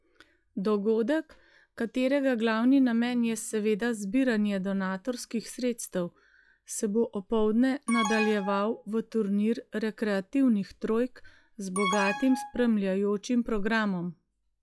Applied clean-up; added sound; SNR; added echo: classical method log-MMSE.